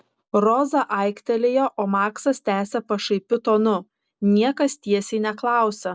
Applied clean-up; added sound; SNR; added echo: none; none; none; none.